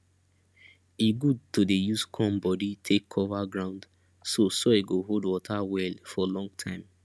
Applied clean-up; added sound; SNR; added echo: none; none; none; none.